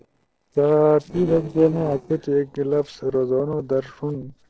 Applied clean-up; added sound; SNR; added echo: neural separator model SepFormer DNS4.